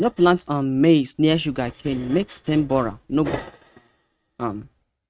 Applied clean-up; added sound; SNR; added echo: neural mask model RNNoise.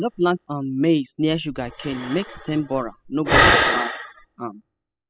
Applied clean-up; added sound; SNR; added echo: classical method spectral subtraction.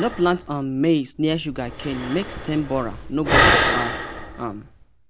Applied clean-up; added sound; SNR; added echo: none; Breathing; 0 dB; none.